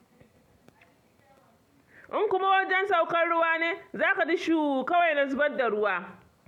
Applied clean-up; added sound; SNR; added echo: none; none; none; none.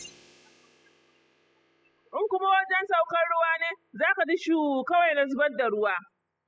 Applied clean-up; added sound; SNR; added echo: classical method spectral subtraction.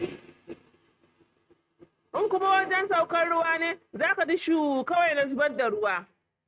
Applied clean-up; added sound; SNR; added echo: neural mask model RNNoise.